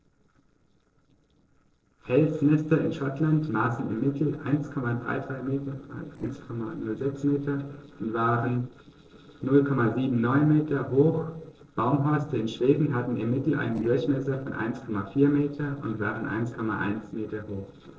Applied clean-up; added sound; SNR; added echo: neural separator model SepFormer DNS4.